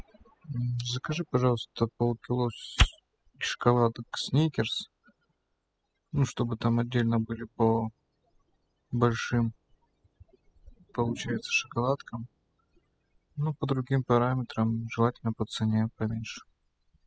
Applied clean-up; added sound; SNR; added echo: classical method spectral subtraction.